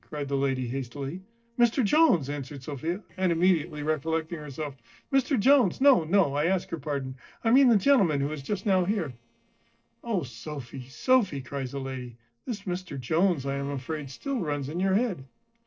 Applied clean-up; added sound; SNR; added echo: neural separator model SepFormer DNS4.